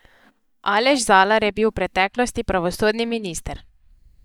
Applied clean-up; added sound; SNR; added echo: neural mask model DeepFilterNet 3.